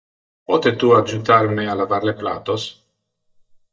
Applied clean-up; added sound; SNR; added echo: neural mask model DeepFilterNet 3.